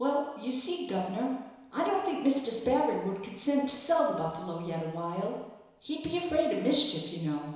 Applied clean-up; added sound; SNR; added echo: none; none; none; reverberation time 1.0 s.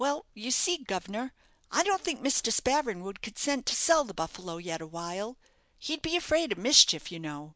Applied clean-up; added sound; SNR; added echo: none; none; none; none.